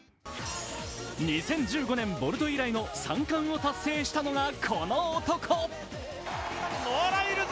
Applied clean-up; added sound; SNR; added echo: none; none; none; none.